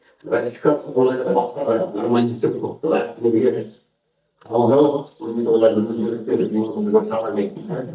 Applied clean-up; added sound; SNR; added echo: neural mask model DeepFilterNet 3.